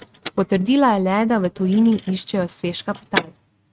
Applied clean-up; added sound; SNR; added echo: neural mask model RNNoise.